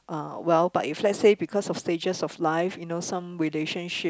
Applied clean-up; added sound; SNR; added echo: none; none; none; none.